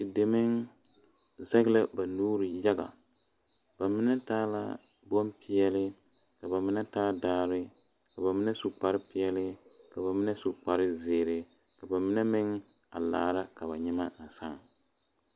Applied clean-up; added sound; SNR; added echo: none; none; none; none.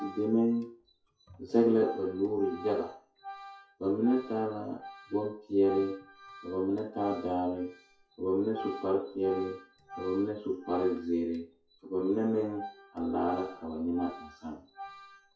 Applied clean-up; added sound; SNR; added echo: classical method WPE with log-MMSE.